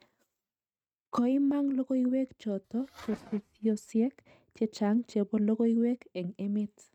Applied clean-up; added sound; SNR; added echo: neural mask model RNNoise.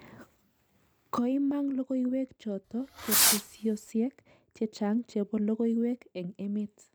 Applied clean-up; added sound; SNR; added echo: none; Fireworks; -3 dB; none.